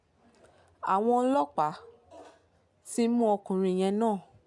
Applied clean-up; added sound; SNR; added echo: none; none; none; none.